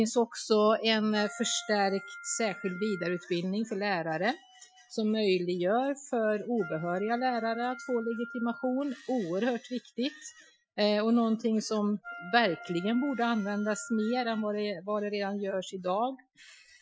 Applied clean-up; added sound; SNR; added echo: classical method Wiener filter.